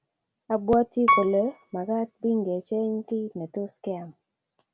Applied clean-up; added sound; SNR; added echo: none; Piano; 1 dB; none.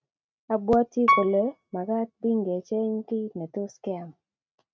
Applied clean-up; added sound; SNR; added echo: neural mask model RNNoise.